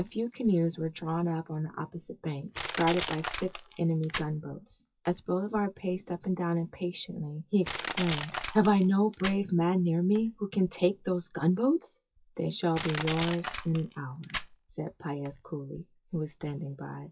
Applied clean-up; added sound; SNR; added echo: classical method WPE with log-MMSE.